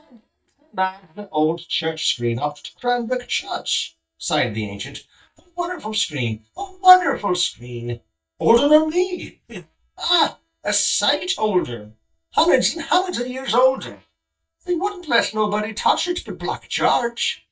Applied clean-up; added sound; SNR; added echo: neural mask model DeepFilterNet 3.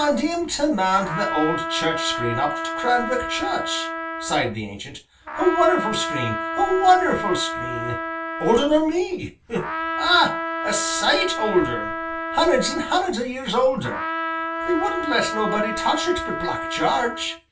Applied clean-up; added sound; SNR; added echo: none; Trumpet; 5 dB; reverberation time 0.2 s.